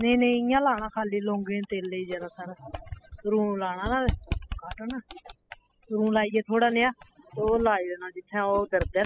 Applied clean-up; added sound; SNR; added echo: classical method spectral subtraction.